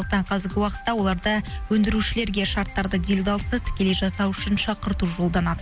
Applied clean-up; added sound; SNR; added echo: none; none; none; none.